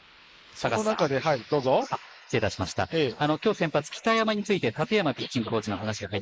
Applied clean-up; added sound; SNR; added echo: neural mask model Resemble Enhance denoiser.